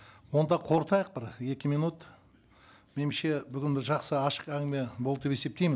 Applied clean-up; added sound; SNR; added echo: none; none; none; none.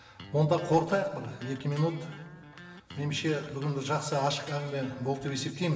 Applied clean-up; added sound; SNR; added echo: none; Electric guitar; 17 dB; reverberation time 1.4 s.